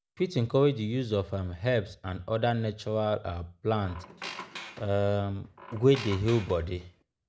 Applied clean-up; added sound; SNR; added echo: none; Squeak; 15 dB; none.